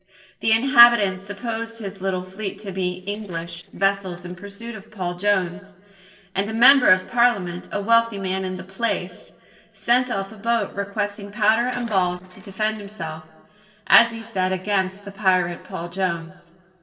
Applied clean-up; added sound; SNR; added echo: neural separator model SepFormer DNS4.